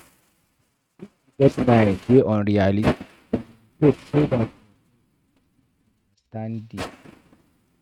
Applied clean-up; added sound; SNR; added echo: neural mask model RNNoise.